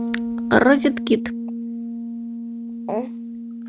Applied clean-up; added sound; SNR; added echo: none; Bass guitar; 5 dB; none.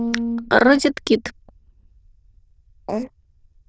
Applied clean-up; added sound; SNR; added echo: neural diffusion model UNIVERSE++.